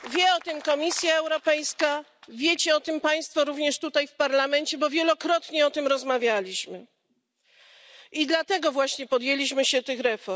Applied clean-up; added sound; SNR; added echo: none; none; none; none.